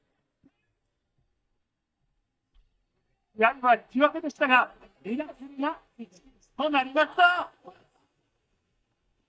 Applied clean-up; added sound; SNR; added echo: neural mask model DeepFilterNet 3.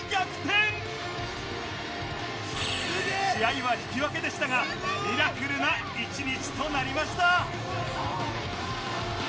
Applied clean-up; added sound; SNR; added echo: none; Bowed string instrument; 19 dB; reverberation time 0.3 s.